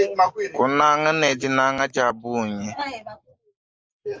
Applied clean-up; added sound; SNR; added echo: neural mask model Resemble Enhance denoiser.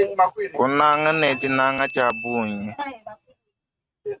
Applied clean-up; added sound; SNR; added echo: neural mask model RNNoise.